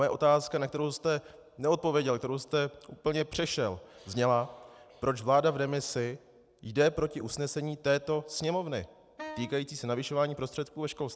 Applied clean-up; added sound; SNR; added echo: none; Wind instrument, woodwind instrument; 15 dB; none.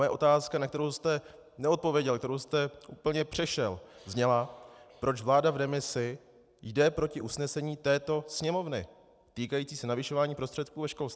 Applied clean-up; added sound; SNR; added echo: none; none; none; none.